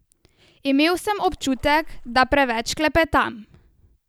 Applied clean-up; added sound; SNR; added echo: none; Splash, splatter; 17 dB; none.